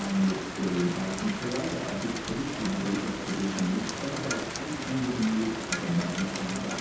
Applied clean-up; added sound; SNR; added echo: none; Rain; 5 dB; reverberation time 0.8 s.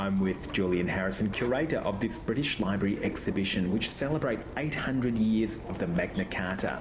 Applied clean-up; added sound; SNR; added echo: none; none; none; none.